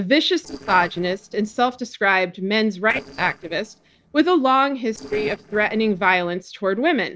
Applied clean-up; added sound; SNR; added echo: neural separator model SepFormer DNS4.